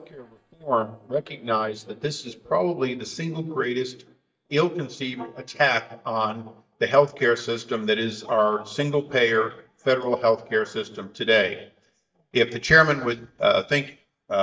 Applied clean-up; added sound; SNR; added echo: neural mask model DeepFilterNet 3.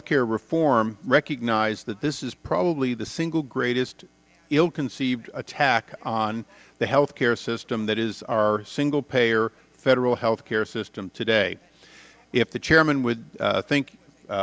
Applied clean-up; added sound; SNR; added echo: none; none; none; none.